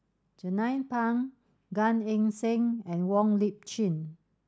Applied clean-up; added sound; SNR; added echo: none; none; none; none.